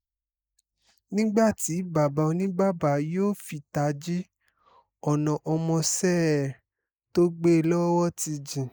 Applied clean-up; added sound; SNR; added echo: neural mask model Resemble Enhance denoiser.